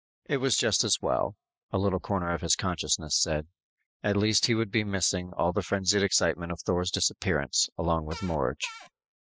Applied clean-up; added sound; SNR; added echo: classical method spectral subtraction.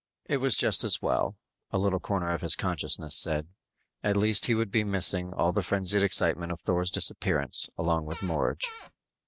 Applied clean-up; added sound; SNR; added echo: none; Cupboard open or close / Door; 16 dB; none.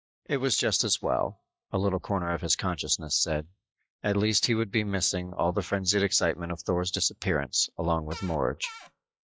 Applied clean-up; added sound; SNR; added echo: classical method log-MMSE.